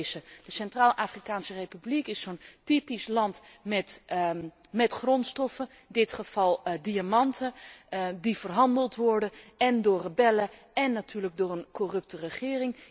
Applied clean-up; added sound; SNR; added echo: none; none; none; none.